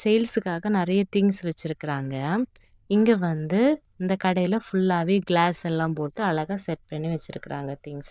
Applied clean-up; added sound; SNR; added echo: neural diffusion model UNIVERSE++.